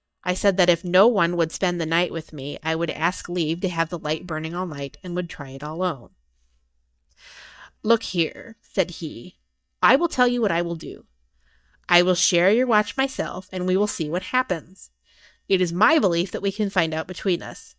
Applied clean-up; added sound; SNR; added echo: neural mask model DeepFilterNet 3.